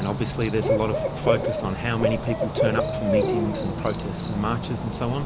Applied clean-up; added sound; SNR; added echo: none; Cricket / Bird; -1 dB; none.